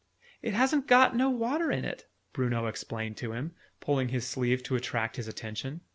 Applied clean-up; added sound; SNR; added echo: none; none; none; none.